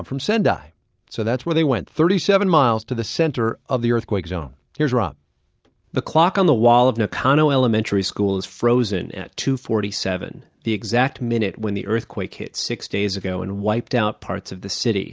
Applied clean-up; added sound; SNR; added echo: none; none; none; none.